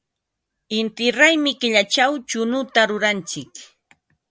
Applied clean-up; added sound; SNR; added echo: none; none; none; none.